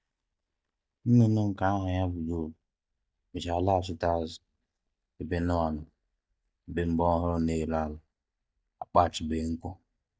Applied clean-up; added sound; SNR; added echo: neural mask model DeepFilterNet 3.